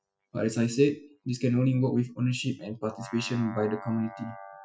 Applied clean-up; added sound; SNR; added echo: classical method Wiener filter.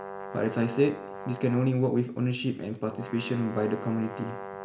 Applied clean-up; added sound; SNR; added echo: none; Brass instrument; 12 dB; none.